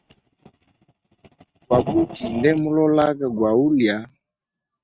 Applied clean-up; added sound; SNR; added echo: neural mask model RNNoise.